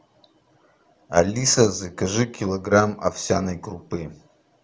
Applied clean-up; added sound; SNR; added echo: none; none; none; none.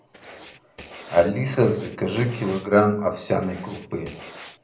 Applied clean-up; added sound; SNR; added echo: none; Writing; 17 dB; reverberation time 0.5 s.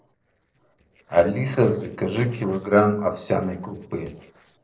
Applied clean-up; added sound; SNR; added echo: neural separator model SepFormer DNS4.